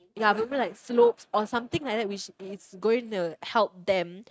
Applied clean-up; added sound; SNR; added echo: neural mask model RNNoise.